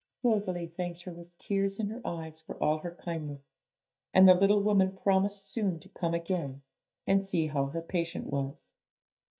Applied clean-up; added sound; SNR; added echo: neural mask model DeepFilterNet 3.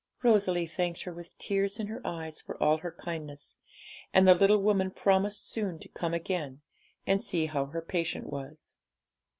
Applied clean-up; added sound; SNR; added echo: none; none; none; none.